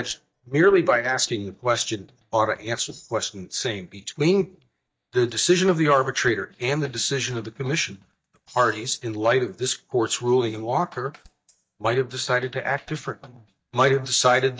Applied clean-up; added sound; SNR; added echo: neural mask model DeepFilterNet 3.